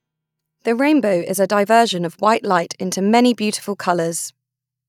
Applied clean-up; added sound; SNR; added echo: neural mask model DeepFilterNet 3.